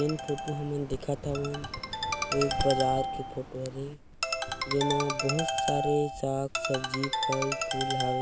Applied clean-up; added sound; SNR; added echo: none; Ringtone; 1 dB; none.